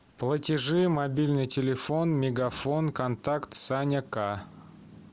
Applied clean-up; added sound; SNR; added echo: none; none; none; none.